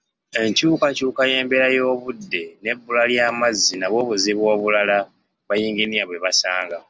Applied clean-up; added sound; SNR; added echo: none; none; none; none.